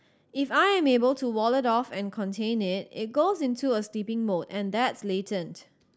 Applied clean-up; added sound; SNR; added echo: none; none; none; none.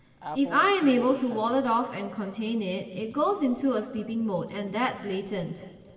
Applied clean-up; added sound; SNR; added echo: none; Typing; 18 dB; reverberation time 2.3 s.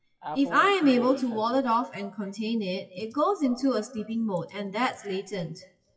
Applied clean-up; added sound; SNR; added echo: classical method WPE with log-MMSE.